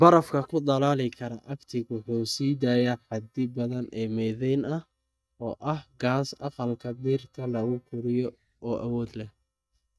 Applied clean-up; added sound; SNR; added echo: neural mask model DeepFilterNet 3.